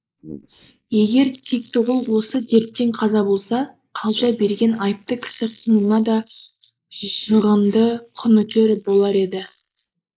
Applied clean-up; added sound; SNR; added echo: neural mask model Resemble Enhance denoiser.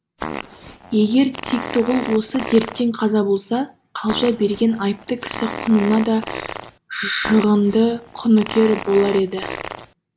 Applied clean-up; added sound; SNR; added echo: none; Fart; 11 dB; none.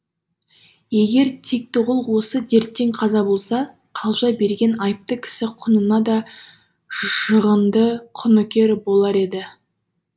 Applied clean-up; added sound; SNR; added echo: none; none; none; none.